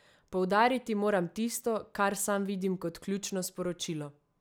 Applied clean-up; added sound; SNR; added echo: none; none; none; none.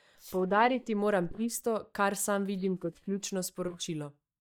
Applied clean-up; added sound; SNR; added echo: neural mask model DeepFilterNet 3.